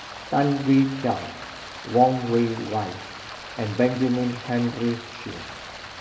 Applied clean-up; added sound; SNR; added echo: none; Stream; 13 dB; reverberation time 1.3 s.